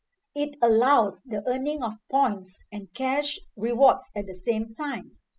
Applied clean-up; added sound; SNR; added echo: classical method spectral subtraction.